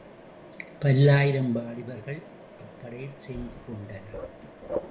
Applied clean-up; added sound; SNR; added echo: none; Mechanisms; 14 dB; reverberation time 0.5 s.